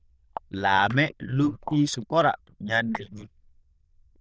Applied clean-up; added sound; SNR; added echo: neural diffusion model UNIVERSE++.